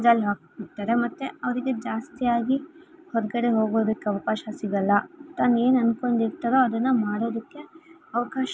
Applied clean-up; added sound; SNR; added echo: none; none; none; none.